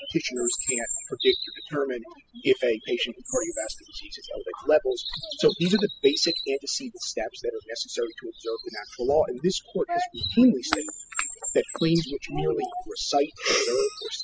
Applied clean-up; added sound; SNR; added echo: classical method spectral subtraction.